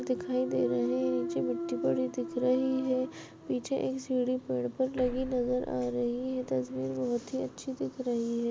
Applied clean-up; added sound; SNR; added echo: none; Thump, thud; 10 dB; none.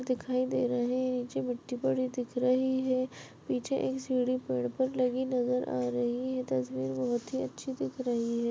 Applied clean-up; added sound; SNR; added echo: none; none; none; none.